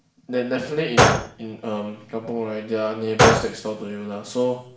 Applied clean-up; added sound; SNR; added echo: none; Gunshot, gunfire; -3 dB; reverberation time 0.7 s.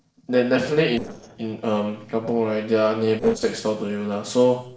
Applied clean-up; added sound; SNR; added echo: neural separator model SepFormer DNS4.